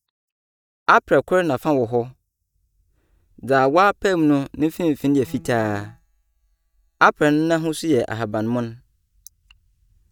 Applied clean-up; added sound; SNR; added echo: neural mask model DeepFilterNet 3.